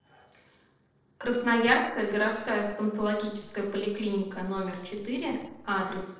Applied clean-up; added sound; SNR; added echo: neural separator model SepFormer DNS4.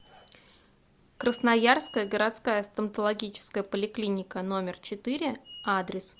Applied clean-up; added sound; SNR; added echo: none; none; none; none.